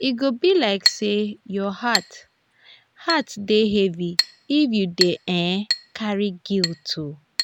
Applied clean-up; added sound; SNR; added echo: none; Chink, clink; 7 dB; none.